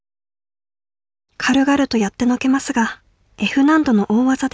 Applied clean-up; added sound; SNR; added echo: none; none; none; none.